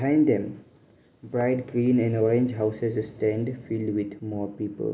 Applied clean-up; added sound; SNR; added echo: none; none; none; none.